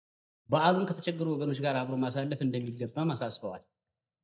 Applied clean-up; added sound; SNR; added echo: neural mask model DeepFilterNet 3.